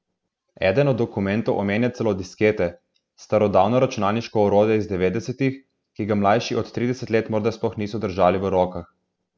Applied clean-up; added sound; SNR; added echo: none; none; none; none.